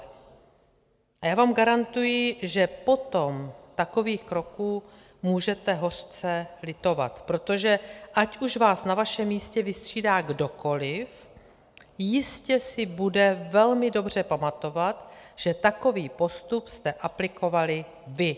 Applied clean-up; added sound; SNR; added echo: none; none; none; none.